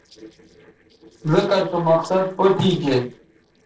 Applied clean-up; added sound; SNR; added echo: neural separator model SepFormer DNS4.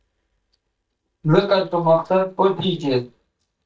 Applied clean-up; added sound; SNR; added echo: neural mask model DeepFilterNet 3.